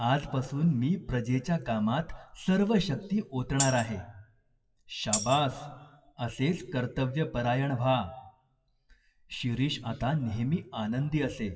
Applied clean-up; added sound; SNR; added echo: classical method WPE with log-MMSE.